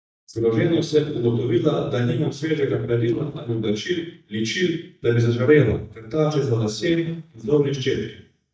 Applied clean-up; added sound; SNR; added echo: neural mask model DeepFilterNet 3.